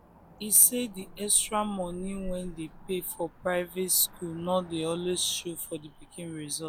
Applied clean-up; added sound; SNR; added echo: none; Cricket / Motor vehicle (road); 18 dB; none.